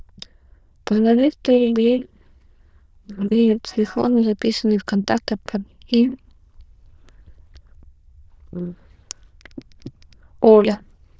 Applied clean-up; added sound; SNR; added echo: neural diffusion model UNIVERSE++.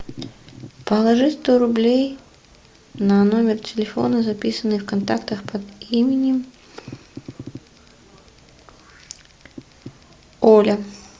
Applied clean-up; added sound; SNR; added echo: none; none; none; none.